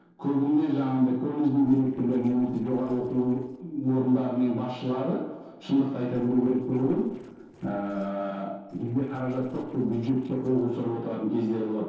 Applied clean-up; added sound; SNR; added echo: neural separator model SepFormer DNS4.